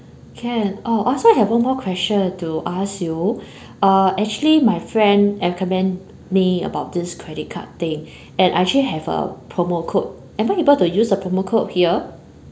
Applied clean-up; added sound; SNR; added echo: none; none; none; none.